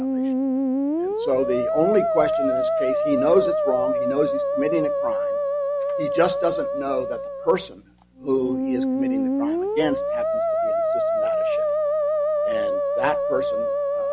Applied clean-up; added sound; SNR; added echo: none; Musical instrument; -4 dB; none.